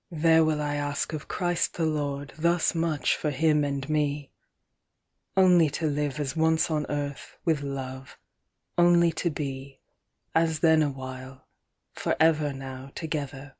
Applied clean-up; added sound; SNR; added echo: none; none; none; none.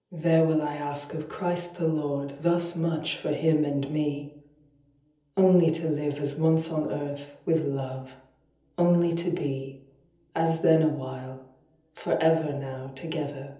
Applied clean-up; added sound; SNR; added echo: none; none; none; reverberation time 0.7 s.